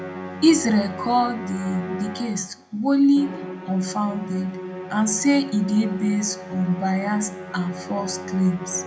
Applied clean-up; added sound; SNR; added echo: none; Musical instrument; 11 dB; reverberation time 0.2 s.